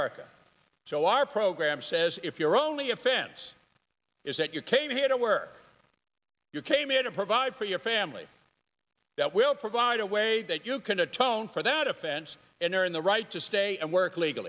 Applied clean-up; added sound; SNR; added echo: none; none; none; none.